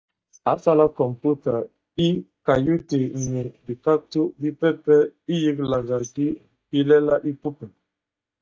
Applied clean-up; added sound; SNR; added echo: neural mask model DeepFilterNet 3.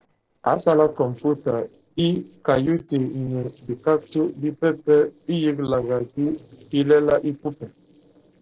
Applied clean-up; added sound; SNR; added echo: neural separator model SepFormer DNS4.